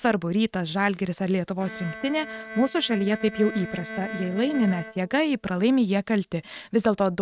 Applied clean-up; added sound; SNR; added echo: neural mask model RNNoise.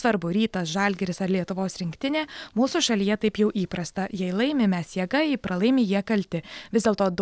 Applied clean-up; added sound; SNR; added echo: none; none; none; none.